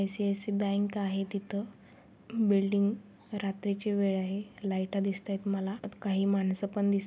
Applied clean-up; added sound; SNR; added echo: none; none; none; none.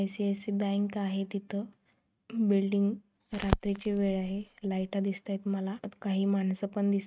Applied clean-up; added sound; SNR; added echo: neural mask model RNNoise.